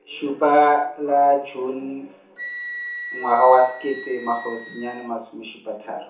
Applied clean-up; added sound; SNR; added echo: none; Wind instrument, woodwind instrument; 16 dB; reverberation time 0.8 s.